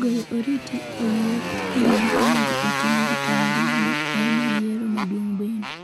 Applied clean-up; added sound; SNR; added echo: none; Motorcycle; 1 dB; none.